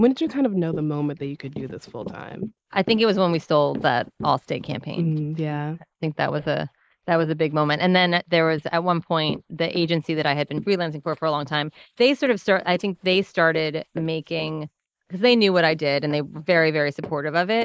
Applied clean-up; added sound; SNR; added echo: neural mask model Resemble Enhance denoiser.